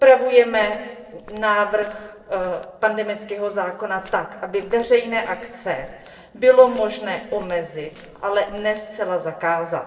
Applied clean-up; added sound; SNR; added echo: neural separator model SepFormer DNS4.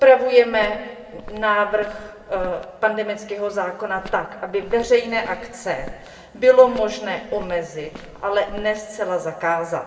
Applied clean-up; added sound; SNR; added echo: none; Walk, footsteps; 18 dB; reverberation time 1.5 s.